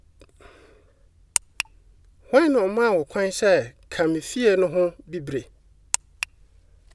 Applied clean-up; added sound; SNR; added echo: none; none; none; none.